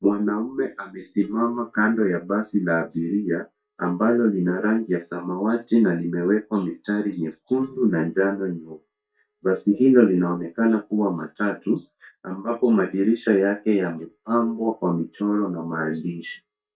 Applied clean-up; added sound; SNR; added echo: neural mask model DeepFilterNet 3.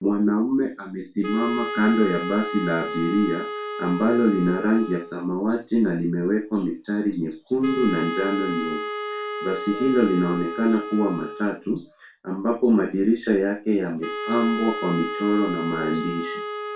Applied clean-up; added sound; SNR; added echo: none; Wind instrument, woodwind instrument; 9 dB; reverberation time 0.3 s.